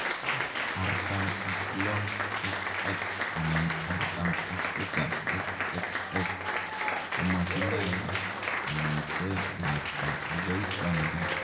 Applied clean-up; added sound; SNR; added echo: none; Applause; -2 dB; reverberation time 2.0 s.